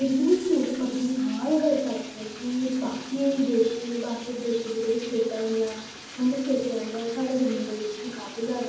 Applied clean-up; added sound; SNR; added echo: none; Bathtub (filling or washing); 16 dB; reverberation time 0.8 s.